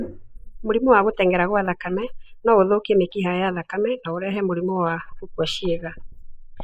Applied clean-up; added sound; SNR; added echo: neural mask model Resemble Enhance denoiser.